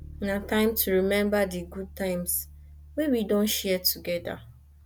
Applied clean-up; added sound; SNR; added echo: none; Bass guitar; 18 dB; none.